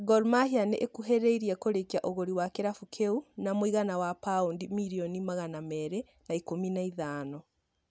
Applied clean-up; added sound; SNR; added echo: none; none; none; none.